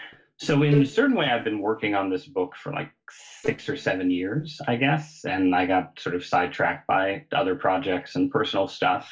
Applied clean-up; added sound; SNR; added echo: neural separator model SepFormer DNS4.